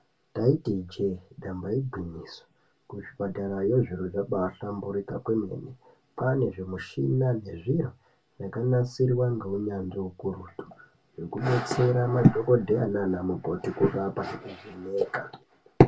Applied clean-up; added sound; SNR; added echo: none; none; none; reverberation time 0.1 s.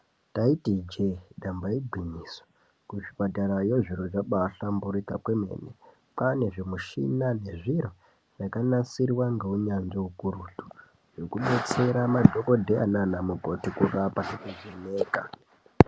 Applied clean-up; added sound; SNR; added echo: none; none; none; none.